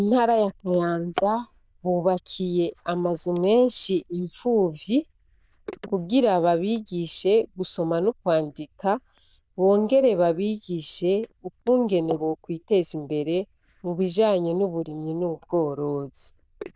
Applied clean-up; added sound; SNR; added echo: neural diffusion model UNIVERSE++.